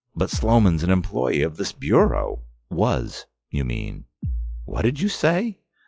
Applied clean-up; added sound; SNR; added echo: classical method log-MMSE.